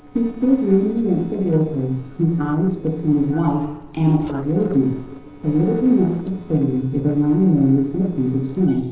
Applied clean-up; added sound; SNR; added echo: neural separator model SepFormer DNS4.